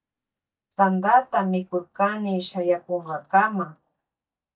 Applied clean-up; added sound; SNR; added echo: neural mask model DeepFilterNet 3.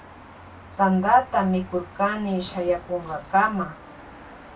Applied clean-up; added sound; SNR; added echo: none; Car passing by / Traffic noise, roadway noise / Engine; 18 dB; reverberation time 0.2 s.